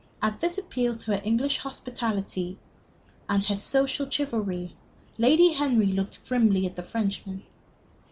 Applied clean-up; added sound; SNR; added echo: none; none; none; none.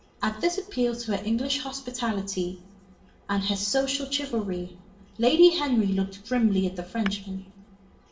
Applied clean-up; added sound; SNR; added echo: none; Tap / Hammer; 16 dB; reverberation time 0.6 s.